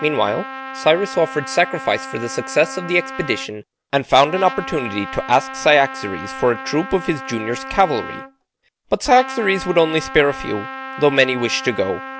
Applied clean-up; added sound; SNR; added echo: none; Trumpet; 12 dB; none.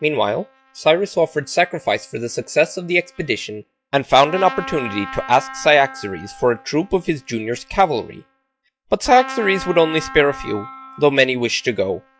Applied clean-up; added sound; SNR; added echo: classical method log-MMSE.